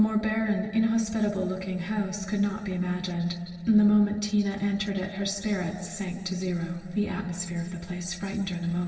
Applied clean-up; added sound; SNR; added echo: none; none; none; reverberation time 2.0 s.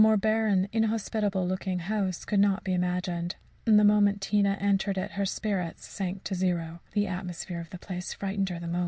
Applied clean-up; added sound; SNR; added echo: none; none; none; none.